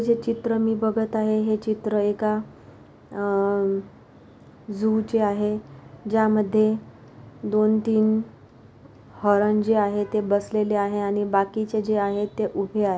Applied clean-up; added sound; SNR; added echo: none; none; none; none.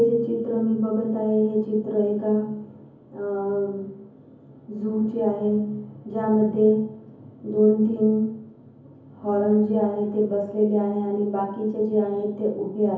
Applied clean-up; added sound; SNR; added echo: none; none; none; reverberation time 0.7 s.